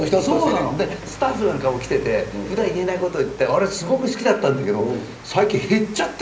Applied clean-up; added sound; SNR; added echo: none; Rain; 18 dB; reverberation time 0.5 s.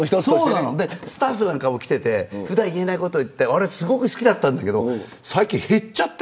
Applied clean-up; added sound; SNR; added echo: none; none; none; none.